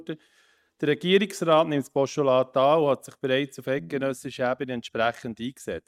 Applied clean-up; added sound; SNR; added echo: neural mask model DeepFilterNet 3.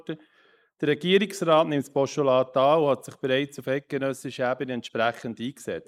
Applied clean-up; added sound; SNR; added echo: neural mask model Resemble Enhance denoiser.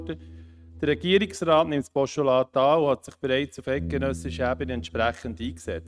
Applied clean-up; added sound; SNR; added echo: neural mask model RNNoise.